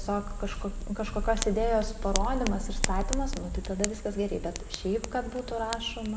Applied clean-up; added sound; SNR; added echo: none; Fire; 11 dB; none.